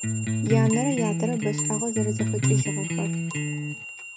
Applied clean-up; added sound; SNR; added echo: none; Electric guitar + Clock; -3 dB; none.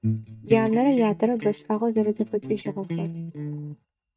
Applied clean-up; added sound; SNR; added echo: neural mask model DeepFilterNet 3.